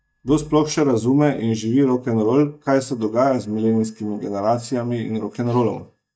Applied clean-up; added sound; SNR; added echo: neural mask model DeepFilterNet 3.